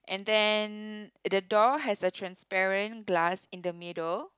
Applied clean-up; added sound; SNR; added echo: none; none; none; none.